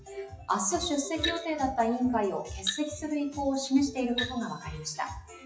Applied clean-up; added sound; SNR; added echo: classical method WPE with log-MMSE.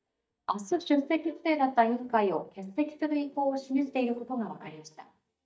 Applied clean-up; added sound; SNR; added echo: neural mask model DeepFilterNet 3.